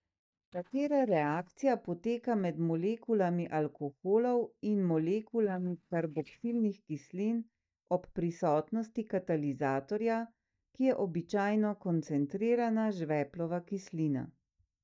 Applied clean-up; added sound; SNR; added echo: neural mask model DeepFilterNet 3.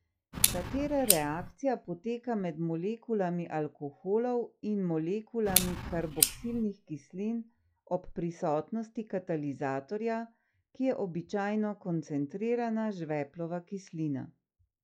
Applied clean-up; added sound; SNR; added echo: classical method log-MMSE.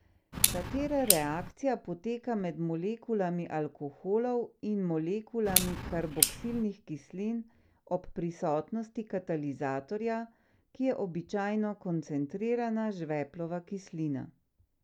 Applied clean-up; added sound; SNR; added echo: none; Clock; 0 dB; none.